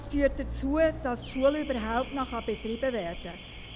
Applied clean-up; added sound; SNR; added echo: none; Alarm / Car; 9 dB; none.